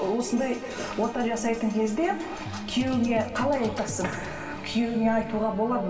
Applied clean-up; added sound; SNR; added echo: none; Drum kit; 13 dB; reverberation time 2.2 s.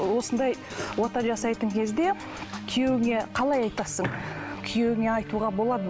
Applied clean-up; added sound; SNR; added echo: none; none; none; none.